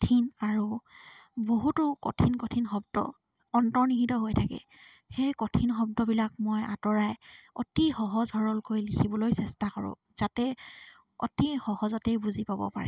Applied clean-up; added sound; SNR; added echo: none; none; none; none.